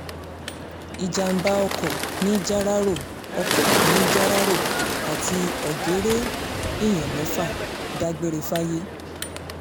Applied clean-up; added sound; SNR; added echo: none; Bird; 0 dB; none.